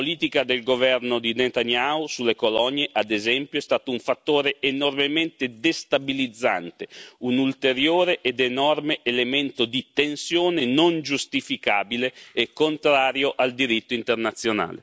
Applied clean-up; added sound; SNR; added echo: none; none; none; none.